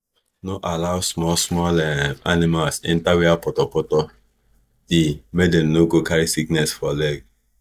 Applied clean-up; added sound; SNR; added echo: neural mask model DeepFilterNet 3.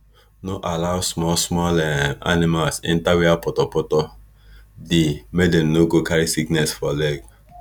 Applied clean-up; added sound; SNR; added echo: none; none; none; none.